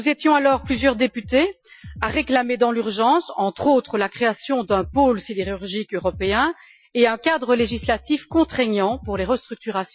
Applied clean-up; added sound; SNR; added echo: classical method Wiener filter.